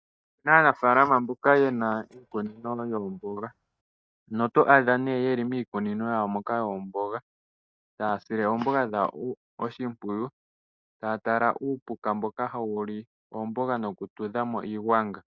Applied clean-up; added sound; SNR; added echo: neural mask model DeepFilterNet 3.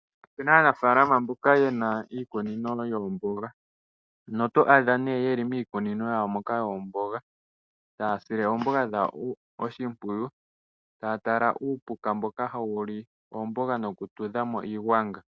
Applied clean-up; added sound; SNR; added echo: none; none; none; none.